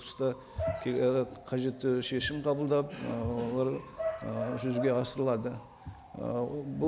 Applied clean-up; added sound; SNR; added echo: none; Bark / Motor vehicle (road) / Siren; 11 dB; none.